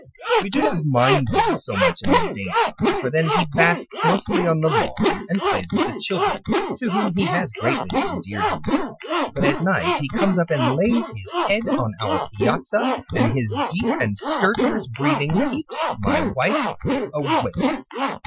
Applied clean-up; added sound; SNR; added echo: classical method Wiener filter.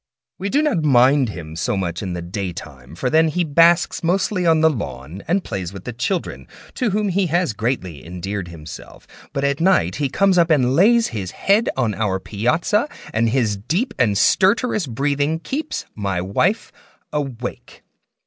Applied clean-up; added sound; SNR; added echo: none; none; none; none.